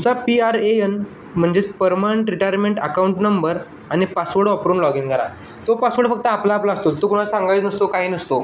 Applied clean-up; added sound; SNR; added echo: none; none; none; none.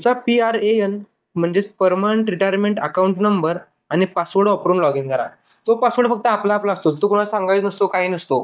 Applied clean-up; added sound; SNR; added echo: neural mask model DeepFilterNet 3.